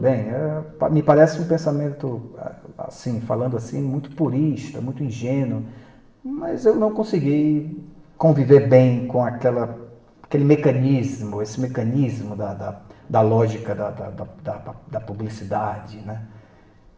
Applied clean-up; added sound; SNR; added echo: none; none; none; reverberation time 0.9 s.